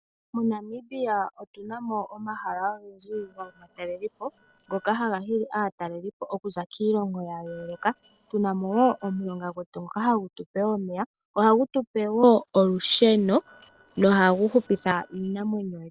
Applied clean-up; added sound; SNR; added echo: neural separator model SepFormer DNS4.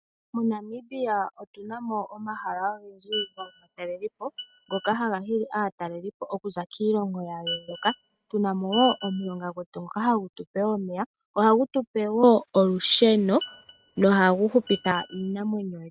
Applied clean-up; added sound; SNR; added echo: neural mask model RNNoise.